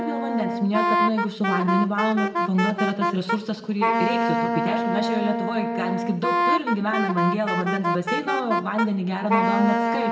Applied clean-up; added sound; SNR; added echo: none; Wind instrument, woodwind instrument; -1 dB; reverberation time 0.8 s.